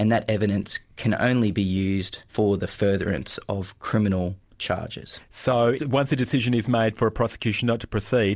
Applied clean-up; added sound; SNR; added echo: none; none; none; none.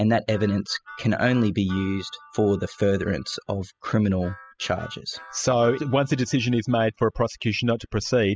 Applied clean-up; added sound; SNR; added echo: classical method spectral subtraction.